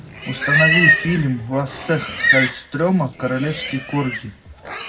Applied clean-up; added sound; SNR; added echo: none; Livestock, farm animals, working animals; -1 dB; reverberation time 0.4 s.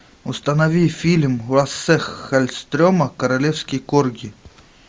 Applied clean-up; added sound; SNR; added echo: none; none; none; none.